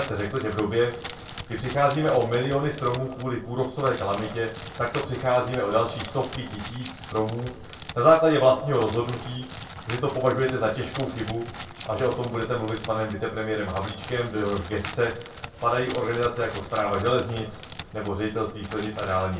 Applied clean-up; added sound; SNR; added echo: none; Crackle; 11 dB; reverberation time 0.2 s.